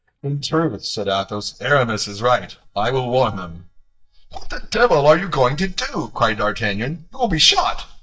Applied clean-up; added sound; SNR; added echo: neural mask model DeepFilterNet 3.